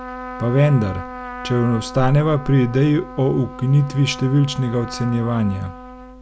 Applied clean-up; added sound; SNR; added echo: none; Trumpet; 14 dB; none.